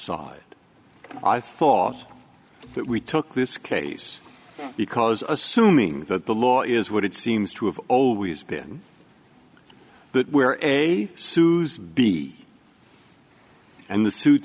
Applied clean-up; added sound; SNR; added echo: none; none; none; none.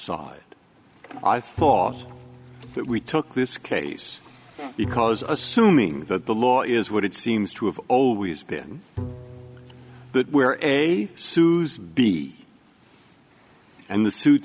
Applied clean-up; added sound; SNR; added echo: none; Bowed string instrument; 17 dB; none.